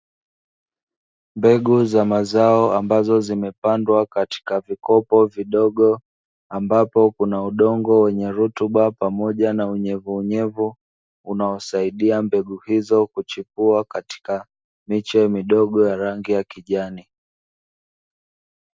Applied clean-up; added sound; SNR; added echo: none; none; none; none.